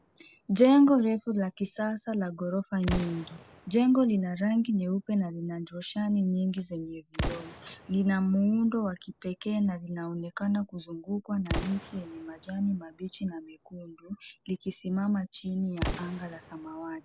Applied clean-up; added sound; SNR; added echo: none; Explosion; 13 dB; none.